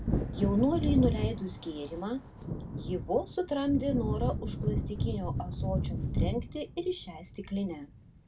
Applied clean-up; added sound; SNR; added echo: none; Thunder / Wind; 1 dB; reverberation time 0.2 s.